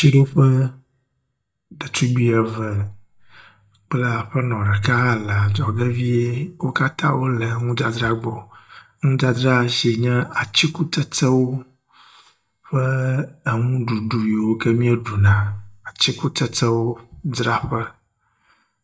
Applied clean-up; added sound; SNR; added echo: neural mask model DeepFilterNet 3.